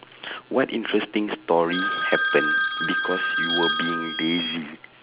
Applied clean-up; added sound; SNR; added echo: none; Telephone; -1 dB; none.